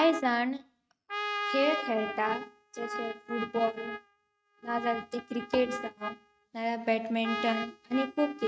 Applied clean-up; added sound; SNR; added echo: neural mask model RNNoise.